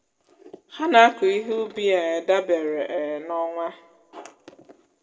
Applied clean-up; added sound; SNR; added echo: none; none; none; reverberation time 0.9 s.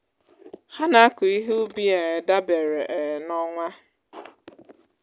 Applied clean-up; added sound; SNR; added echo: none; none; none; none.